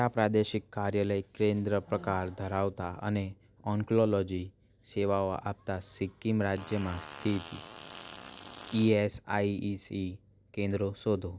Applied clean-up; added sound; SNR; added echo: none; Fart; 15 dB; none.